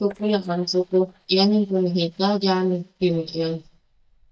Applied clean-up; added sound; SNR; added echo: neural mask model DeepFilterNet 3.